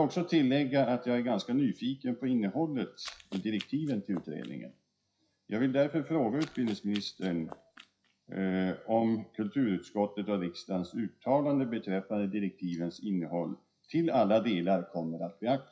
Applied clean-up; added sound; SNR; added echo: classical method WPE with log-MMSE.